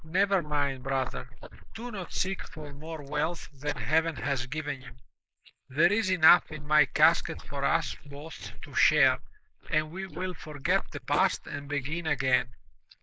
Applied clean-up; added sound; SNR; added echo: neural mask model Resemble Enhance denoiser.